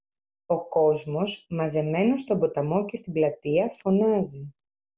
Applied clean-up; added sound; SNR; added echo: none; none; none; none.